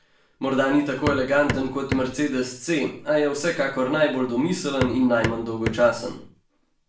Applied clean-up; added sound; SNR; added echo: none; Hammer; 7 dB; reverberation time 0.4 s.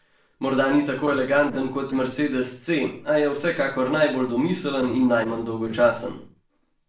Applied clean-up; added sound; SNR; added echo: neural separator model SepFormer DNS4.